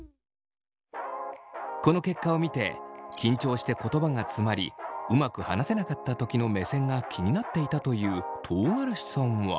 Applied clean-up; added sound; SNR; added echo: none; none; none; none.